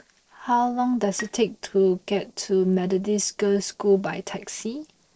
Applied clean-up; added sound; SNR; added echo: neural separator model SepFormer DNS4.